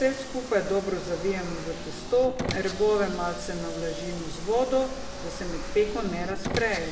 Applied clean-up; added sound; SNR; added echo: none; Car; 10 dB; reverberation time 1.3 s.